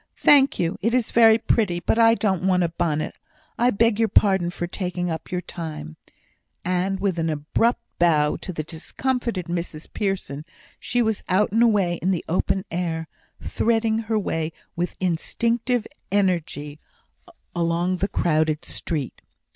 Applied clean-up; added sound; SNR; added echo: none; none; none; none.